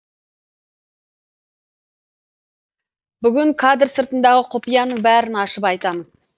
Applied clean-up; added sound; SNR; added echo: neural mask model DeepFilterNet 3.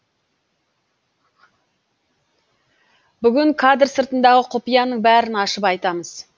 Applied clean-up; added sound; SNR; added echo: none; none; none; none.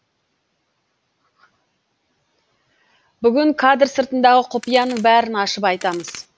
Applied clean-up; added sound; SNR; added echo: none; Crack; 19 dB; none.